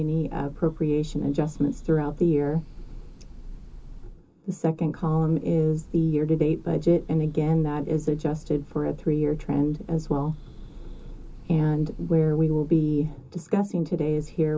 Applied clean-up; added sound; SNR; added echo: none; Bird / Breathing; 15 dB; reverberation time 0.2 s.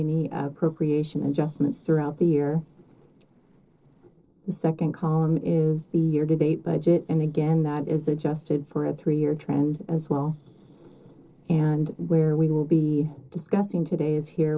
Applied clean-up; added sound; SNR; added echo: neural separator model SepFormer DNS4.